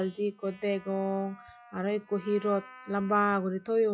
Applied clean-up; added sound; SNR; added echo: classical method log-MMSE.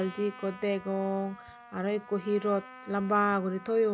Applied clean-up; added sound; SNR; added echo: none; Trumpet; 18 dB; none.